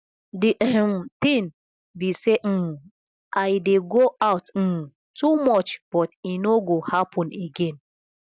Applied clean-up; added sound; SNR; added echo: none; none; none; none.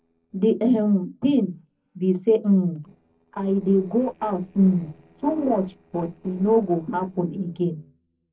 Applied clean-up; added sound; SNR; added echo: neural separator model SepFormer DNS4.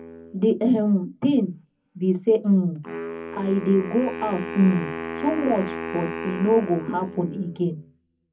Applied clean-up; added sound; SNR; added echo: none; Wind instrument, woodwind instrument; 11 dB; reverberation time 0.3 s.